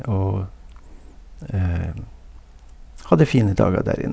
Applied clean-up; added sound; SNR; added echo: none; none; none; none.